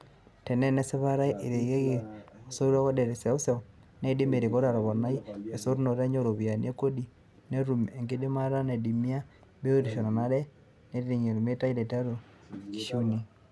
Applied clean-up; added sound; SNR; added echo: none; none; none; none.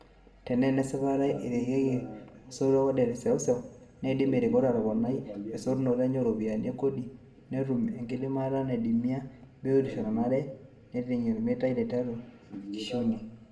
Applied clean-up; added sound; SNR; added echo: none; none; none; reverberation time 0.7 s.